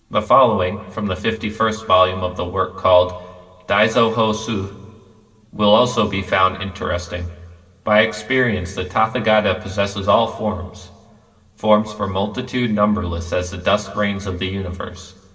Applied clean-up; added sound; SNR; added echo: none; none; none; reverberation time 1.7 s.